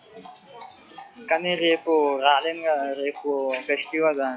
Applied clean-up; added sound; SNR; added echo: classical method log-MMSE.